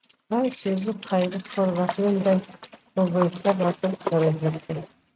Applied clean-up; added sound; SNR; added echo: neural mask model RNNoise.